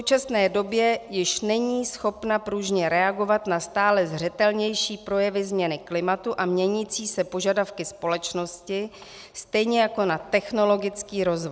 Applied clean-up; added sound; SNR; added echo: none; none; none; none.